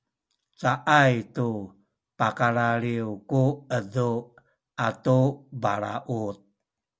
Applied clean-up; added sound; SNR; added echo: none; none; none; none.